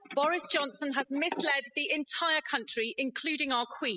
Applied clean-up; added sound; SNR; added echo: classical method spectral subtraction.